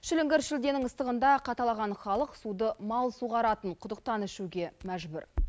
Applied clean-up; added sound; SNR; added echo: none; Crackle; 13 dB; none.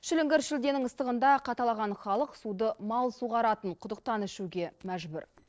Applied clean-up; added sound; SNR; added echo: neural separator model SepFormer DNS4.